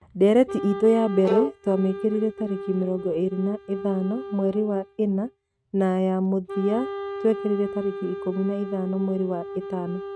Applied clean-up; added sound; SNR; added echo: neural mask model RNNoise.